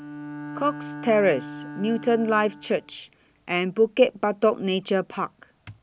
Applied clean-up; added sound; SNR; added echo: none; Bowed string instrument; 15 dB; none.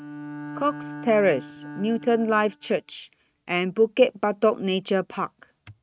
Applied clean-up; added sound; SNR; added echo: neural mask model RNNoise.